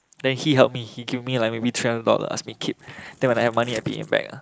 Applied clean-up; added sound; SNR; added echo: neural mask model Resemble Enhance denoiser.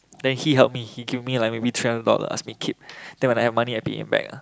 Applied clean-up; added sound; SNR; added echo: none; none; none; none.